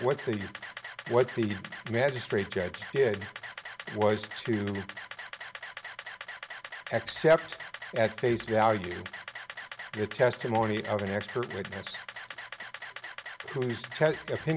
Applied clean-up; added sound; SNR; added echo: none; Camera; 12 dB; none.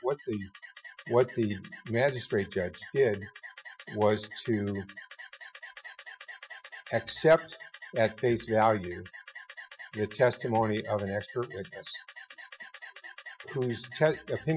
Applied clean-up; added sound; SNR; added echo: classical method Wiener filter.